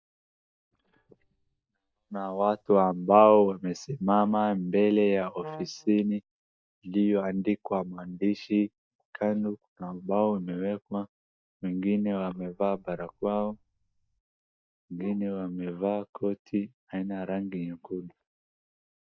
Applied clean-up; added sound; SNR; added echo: neural mask model DeepFilterNet 3.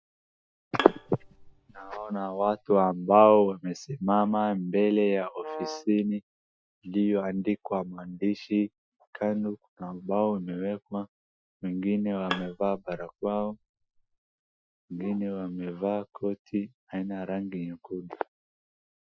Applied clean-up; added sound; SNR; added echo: classical method Wiener filter.